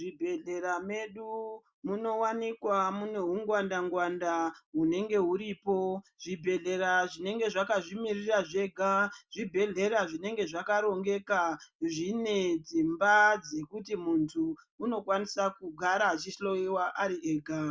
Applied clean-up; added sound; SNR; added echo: none; none; none; none.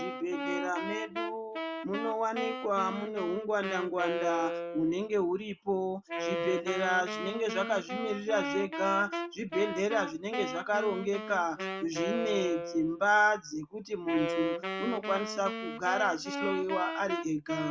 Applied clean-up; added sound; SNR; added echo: none; Wind instrument, woodwind instrument; 5 dB; none.